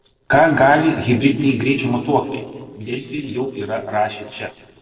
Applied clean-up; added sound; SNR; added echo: neural separator model SepFormer DNS4.